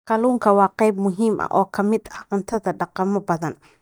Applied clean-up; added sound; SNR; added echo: neural mask model DeepFilterNet 3.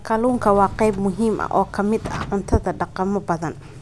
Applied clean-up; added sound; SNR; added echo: none; Drawer open or close; 16 dB; none.